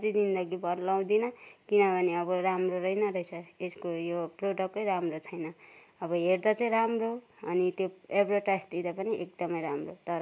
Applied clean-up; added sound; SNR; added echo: none; none; none; none.